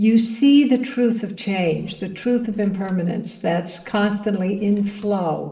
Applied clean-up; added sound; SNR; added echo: neural separator model SepFormer DNS4.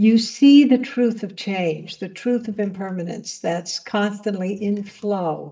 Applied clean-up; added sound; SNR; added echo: neural mask model DeepFilterNet 3.